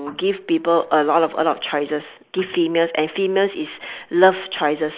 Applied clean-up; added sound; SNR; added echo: neural mask model Resemble Enhance denoiser.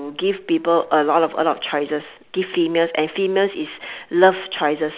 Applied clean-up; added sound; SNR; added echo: none; none; none; none.